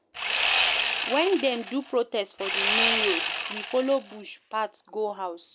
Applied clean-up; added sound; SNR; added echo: none; Sawing; -2 dB; none.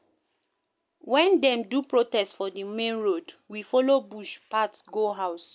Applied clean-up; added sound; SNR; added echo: none; none; none; none.